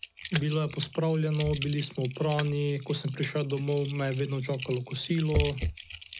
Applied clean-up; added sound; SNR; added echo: none; Typing; 8 dB; none.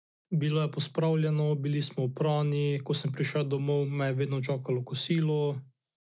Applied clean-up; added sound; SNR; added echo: none; none; none; none.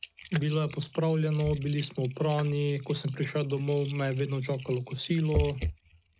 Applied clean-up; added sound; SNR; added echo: neural mask model RNNoise.